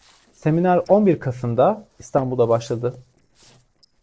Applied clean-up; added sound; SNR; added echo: neural separator model SepFormer DNS4.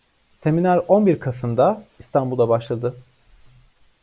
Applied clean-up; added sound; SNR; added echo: none; none; none; none.